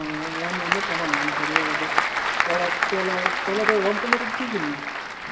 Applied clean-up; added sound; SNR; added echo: none; Applause / Crowd; -4 dB; reverberation time 0.7 s.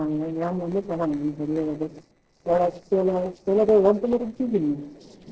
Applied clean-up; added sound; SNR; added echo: neural separator model SepFormer DNS4.